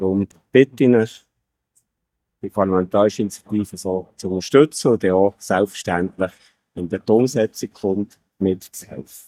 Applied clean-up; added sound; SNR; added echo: neural mask model DeepFilterNet 3.